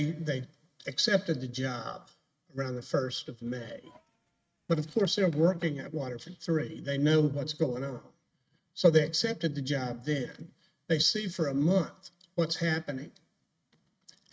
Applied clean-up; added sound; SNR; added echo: neural mask model RNNoise.